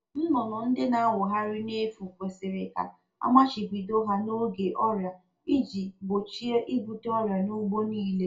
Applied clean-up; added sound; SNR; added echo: none; none; none; reverberation time 0.2 s.